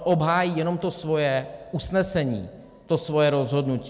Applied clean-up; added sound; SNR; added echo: none; none; none; none.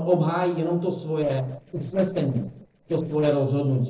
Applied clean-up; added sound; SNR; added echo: neural separator model SepFormer DNS4.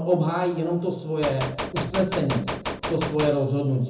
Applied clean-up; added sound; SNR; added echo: none; Gunshot, gunfire; 6 dB; reverberation time 0.6 s.